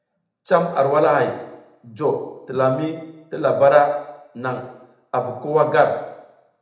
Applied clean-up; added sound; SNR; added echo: none; none; none; reverberation time 0.8 s.